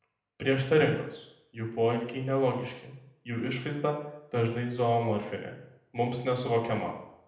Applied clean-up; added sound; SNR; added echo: none; none; none; reverberation time 0.7 s.